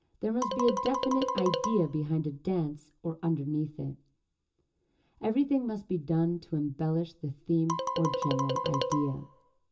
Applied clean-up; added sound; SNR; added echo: none; Marimba, xylophone; 2 dB; reverberation time 0.2 s.